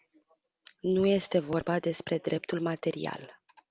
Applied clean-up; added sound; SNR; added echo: none; none; none; none.